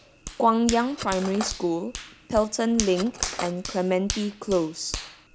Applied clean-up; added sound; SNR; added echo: none; Hands + Cutlery, silverware; 10 dB; none.